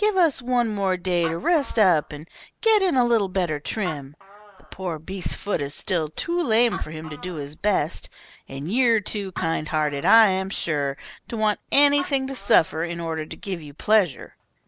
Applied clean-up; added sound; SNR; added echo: none; Animal; 20 dB; none.